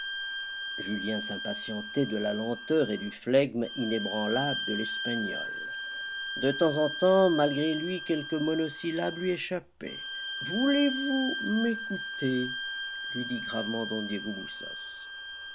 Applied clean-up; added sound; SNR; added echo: none; Bowed string instrument; 6 dB; none.